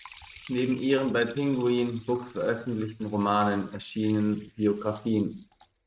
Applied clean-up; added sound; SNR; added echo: neural mask model RNNoise.